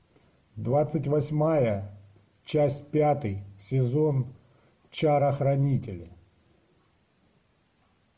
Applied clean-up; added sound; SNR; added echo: none; none; none; none.